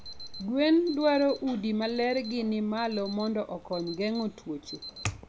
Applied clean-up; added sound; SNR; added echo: none; Alarm; 15 dB; none.